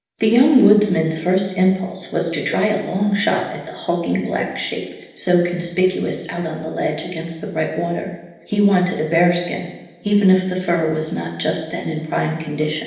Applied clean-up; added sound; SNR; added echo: none; Cowbell; 20 dB; reverberation time 0.9 s.